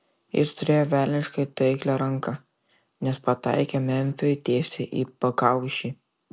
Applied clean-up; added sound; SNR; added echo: none; none; none; none.